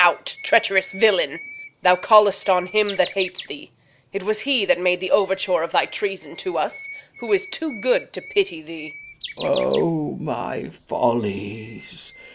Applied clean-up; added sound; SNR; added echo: none; Bird; 18 dB; none.